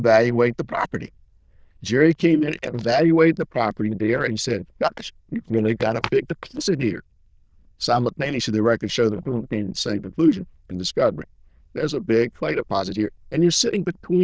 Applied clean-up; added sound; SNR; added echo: neural diffusion model UNIVERSE++.